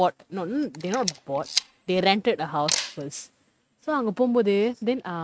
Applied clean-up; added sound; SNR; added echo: neural mask model RNNoise.